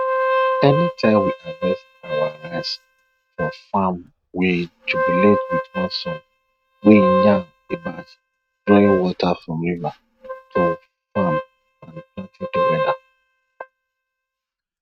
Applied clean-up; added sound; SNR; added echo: neural mask model RNNoise.